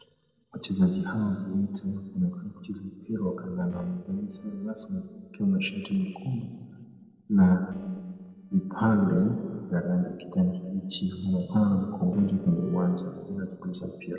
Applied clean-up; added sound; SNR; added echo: neural separator model SepFormer DNS4.